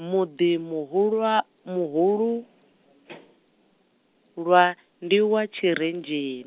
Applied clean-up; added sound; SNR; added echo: none; none; none; none.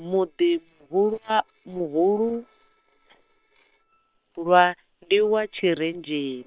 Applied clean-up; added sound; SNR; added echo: neural separator model SepFormer WHAM!.